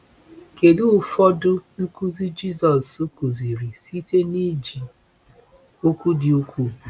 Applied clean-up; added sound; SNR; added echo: none; none; none; none.